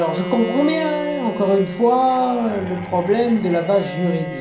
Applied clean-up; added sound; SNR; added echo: none; Bowed string instrument; 11 dB; reverberation time 0.6 s.